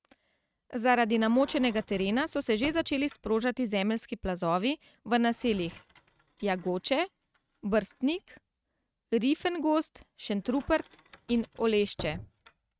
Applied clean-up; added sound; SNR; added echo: neural mask model RNNoise.